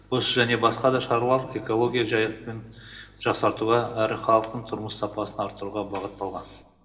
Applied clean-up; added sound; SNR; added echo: none; none; none; reverberation time 0.9 s.